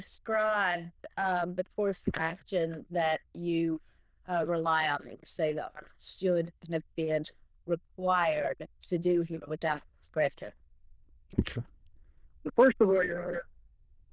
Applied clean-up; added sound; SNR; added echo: neural diffusion model UNIVERSE++.